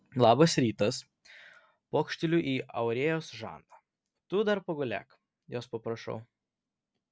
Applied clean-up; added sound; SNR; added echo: none; none; none; none.